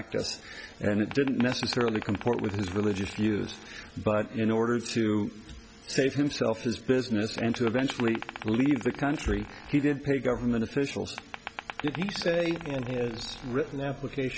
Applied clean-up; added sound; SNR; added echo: none; Glass; 14 dB; none.